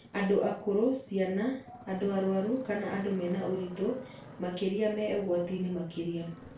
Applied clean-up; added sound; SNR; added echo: none; Motorcycle; 19 dB; reverberation time 0.3 s.